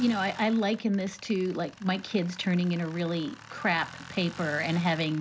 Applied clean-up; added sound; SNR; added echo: none; Tools; 18 dB; none.